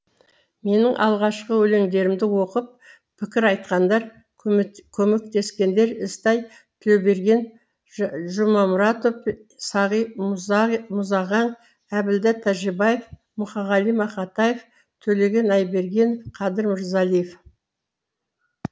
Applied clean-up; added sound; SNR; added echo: none; none; none; none.